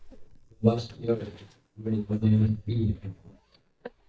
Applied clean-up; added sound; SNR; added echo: neural mask model DeepFilterNet 3.